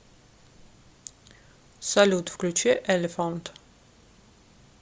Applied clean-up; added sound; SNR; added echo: none; none; none; none.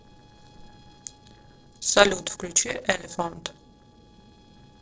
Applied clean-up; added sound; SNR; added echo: neural separator model SepFormer DNS4.